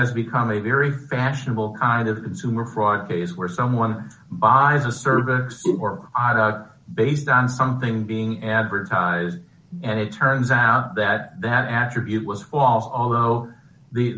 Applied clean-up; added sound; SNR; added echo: none; none; none; none.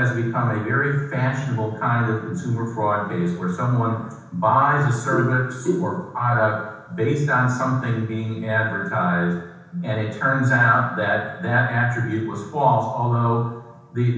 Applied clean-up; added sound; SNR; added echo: none; none; none; reverberation time 0.9 s.